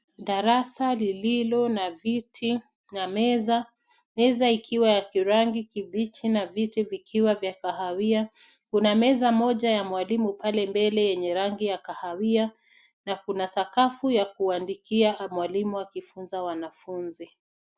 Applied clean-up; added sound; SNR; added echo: none; none; none; none.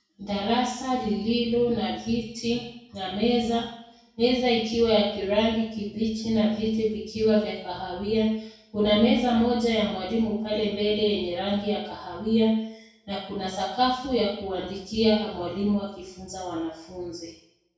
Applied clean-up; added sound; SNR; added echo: none; none; none; reverberation time 0.6 s.